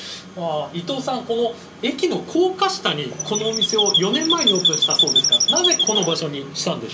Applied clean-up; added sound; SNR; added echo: none; Chirp, tweet; -3 dB; reverberation time 0.2 s.